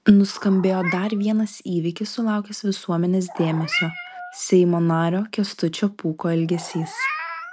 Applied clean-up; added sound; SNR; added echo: none; Meow; 13 dB; none.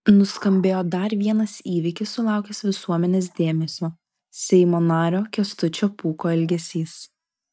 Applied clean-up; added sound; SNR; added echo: neural mask model DeepFilterNet 3.